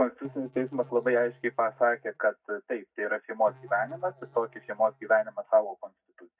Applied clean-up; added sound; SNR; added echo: neural mask model DeepFilterNet 3.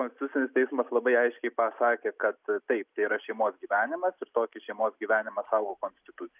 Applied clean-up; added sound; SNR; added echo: none; none; none; none.